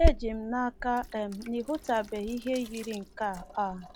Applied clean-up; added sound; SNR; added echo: none; Sink (filling or washing); 2 dB; none.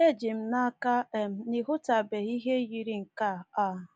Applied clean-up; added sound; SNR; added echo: none; none; none; none.